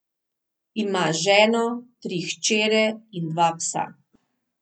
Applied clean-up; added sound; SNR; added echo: none; none; none; none.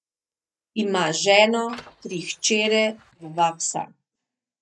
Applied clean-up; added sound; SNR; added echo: neural mask model DeepFilterNet 3.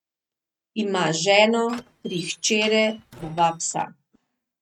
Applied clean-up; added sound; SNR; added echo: neural mask model RNNoise.